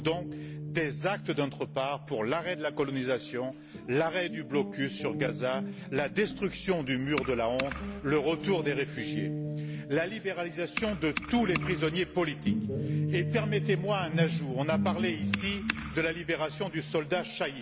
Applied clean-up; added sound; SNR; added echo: none; Guitar; 5 dB; none.